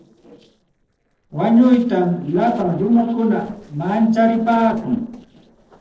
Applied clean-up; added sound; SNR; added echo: neural separator model SepFormer DNS4.